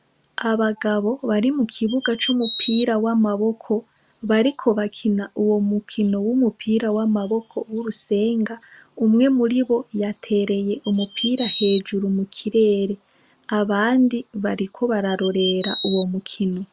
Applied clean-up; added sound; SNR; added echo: none; Bird vocalization, bird call, bird song; 2 dB; none.